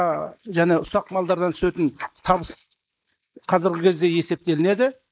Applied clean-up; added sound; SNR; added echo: neural mask model Resemble Enhance denoiser.